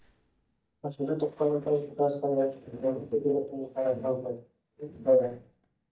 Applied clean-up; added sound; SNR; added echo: neural mask model DeepFilterNet 3.